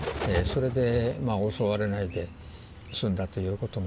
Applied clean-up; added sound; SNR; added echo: none; Bird; 9 dB; none.